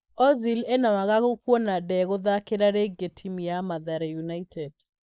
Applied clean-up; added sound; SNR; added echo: neural mask model Resemble Enhance denoiser.